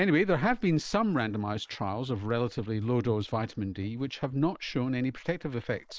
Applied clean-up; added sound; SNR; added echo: neural mask model Resemble Enhance denoiser.